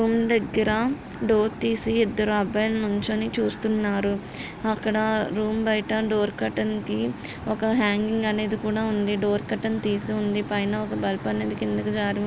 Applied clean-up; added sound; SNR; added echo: none; none; none; none.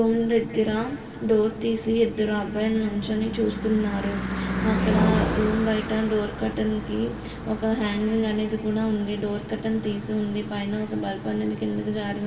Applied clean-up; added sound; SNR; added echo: none; Car passing by / Engine / Truck; 7 dB; reverberation time 2.4 s.